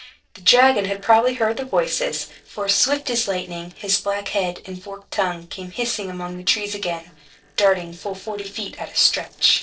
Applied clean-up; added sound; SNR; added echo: neural separator model SepFormer DNS4.